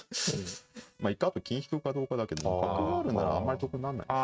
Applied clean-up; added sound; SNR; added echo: neural mask model RNNoise.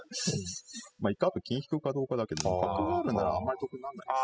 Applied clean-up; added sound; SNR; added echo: classical method spectral subtraction.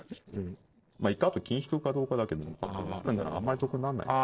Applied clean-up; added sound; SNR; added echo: neural separator model SepFormer DNS4.